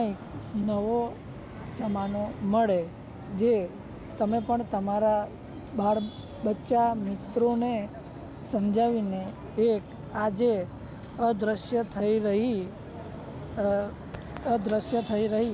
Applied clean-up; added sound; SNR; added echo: none; Piano; 14 dB; none.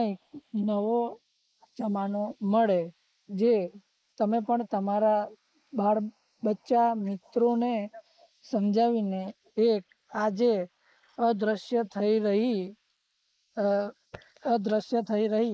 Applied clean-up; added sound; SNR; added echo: neural mask model Resemble Enhance denoiser.